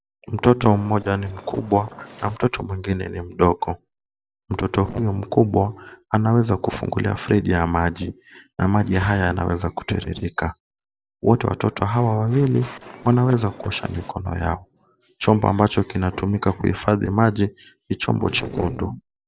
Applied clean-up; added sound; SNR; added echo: neural separator model SepFormer DNS4.